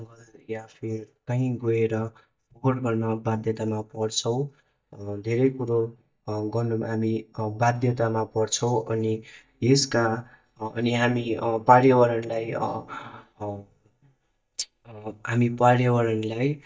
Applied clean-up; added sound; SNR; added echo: neural mask model DeepFilterNet 3.